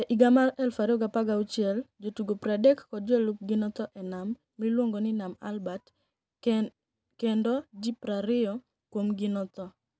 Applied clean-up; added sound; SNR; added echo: none; none; none; none.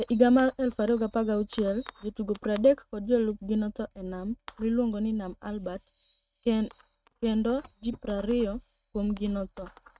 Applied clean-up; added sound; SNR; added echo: neural mask model RNNoise.